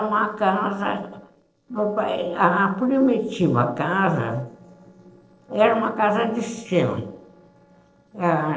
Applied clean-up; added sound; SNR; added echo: neural separator model SepFormer DNS4.